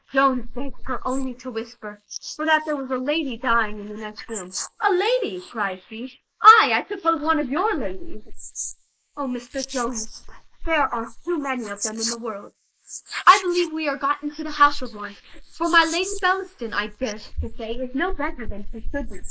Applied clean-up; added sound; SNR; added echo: neural mask model Resemble Enhance denoiser.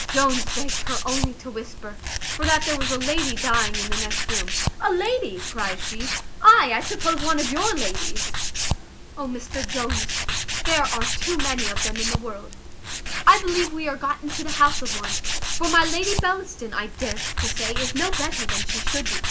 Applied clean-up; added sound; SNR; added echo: none; Tools; 0 dB; none.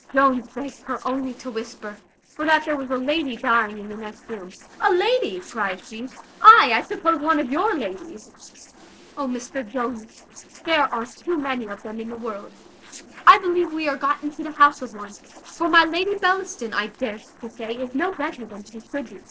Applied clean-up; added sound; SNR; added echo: neural separator model SepFormer DNS4.